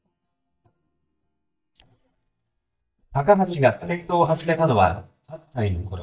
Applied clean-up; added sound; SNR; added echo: neural mask model DeepFilterNet 3.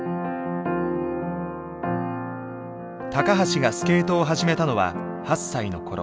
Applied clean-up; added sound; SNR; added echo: none; none; none; none.